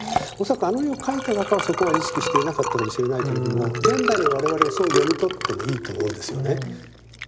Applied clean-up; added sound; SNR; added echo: none; Liquid; 3 dB; none.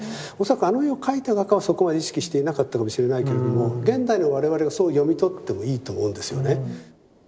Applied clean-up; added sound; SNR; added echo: none; none; none; none.